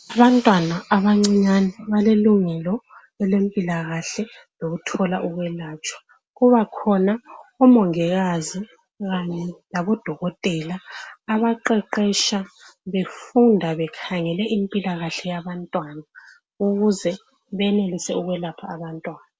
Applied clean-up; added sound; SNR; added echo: none; none; none; none.